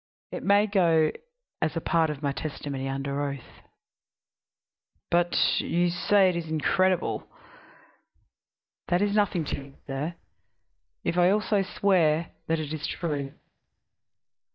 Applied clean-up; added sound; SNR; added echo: neural mask model DeepFilterNet 3.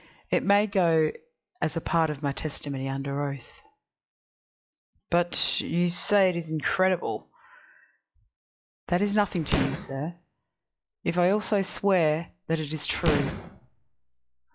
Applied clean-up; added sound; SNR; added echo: classical method log-MMSE.